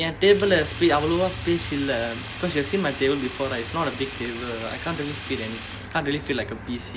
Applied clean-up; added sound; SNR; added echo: none; Sink (filling or washing); 12 dB; none.